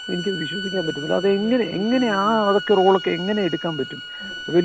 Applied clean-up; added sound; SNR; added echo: none; Bowed string instrument; 12 dB; none.